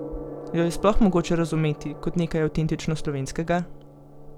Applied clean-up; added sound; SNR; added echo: none; Gong; 15 dB; none.